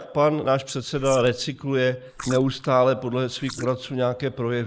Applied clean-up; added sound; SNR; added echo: neural mask model Resemble Enhance denoiser.